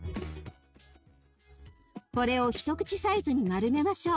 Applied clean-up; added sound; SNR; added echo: neural mask model RNNoise.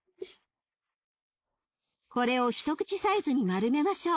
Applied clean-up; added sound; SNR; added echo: neural mask model Resemble Enhance denoiser.